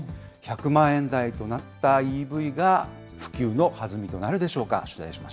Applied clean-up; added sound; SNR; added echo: none; none; none; none.